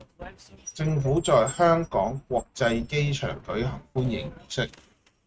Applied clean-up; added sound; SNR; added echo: neural mask model RNNoise.